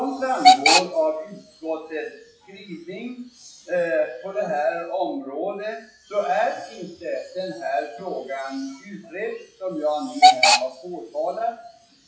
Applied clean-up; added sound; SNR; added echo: classical method WPE with log-MMSE.